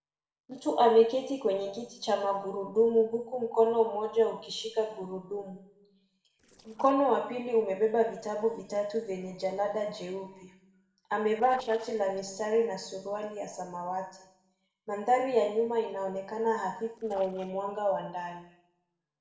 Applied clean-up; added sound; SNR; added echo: neural separator model SepFormer DNS4.